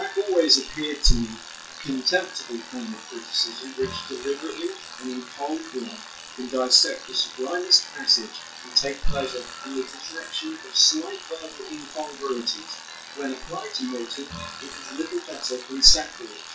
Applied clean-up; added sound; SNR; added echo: classical method WPE with log-MMSE.